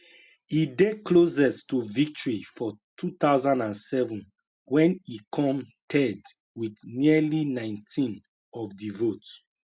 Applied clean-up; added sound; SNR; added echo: none; none; none; none.